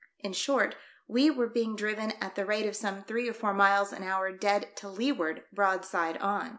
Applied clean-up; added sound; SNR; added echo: none; none; none; none.